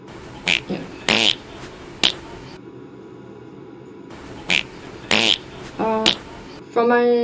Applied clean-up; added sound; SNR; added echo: none; Fart; -2 dB; reverberation time 0.2 s.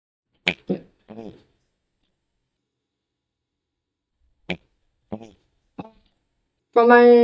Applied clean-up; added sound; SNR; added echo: neural mask model DeepFilterNet 3.